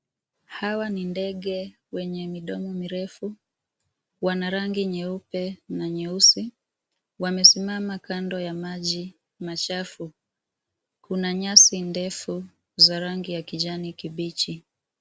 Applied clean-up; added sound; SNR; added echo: none; none; none; none.